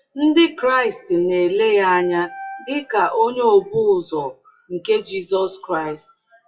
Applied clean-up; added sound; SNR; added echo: classical method WPE with log-MMSE.